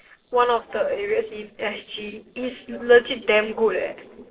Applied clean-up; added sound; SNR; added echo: neural separator model SepFormer DNS4.